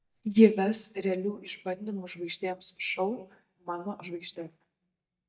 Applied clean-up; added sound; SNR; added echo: neural mask model DeepFilterNet 3.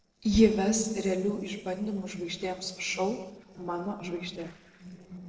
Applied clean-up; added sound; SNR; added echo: neural separator model SepFormer DNS4.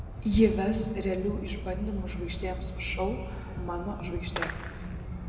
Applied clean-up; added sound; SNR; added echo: none; Fireworks; 4 dB; reverberation time 2.3 s.